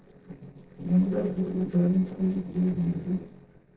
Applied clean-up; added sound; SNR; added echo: neural separator model SepFormer DNS4.